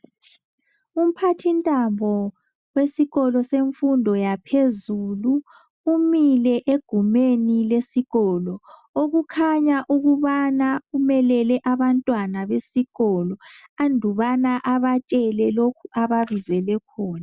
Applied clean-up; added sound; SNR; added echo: none; none; none; none.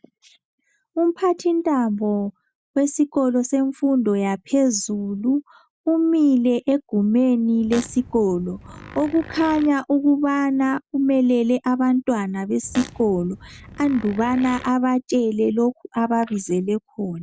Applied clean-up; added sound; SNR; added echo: none; Fart; 17 dB; none.